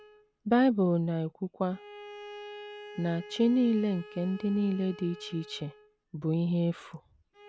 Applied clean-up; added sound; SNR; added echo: none; Bowed string instrument; 18 dB; none.